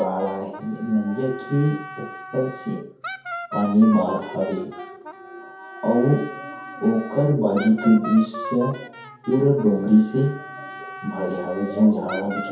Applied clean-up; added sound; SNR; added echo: none; Wind instrument, woodwind instrument; 14 dB; reverberation time 0.6 s.